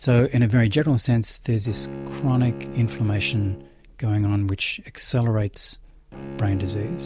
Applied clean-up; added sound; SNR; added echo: none; Bowed string instrument; 15 dB; none.